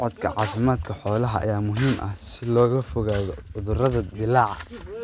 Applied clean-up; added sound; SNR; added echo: none; none; none; none.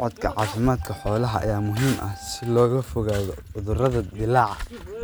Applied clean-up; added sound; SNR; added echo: none; Knock + Wind instrument, woodwind instrument; 16 dB; none.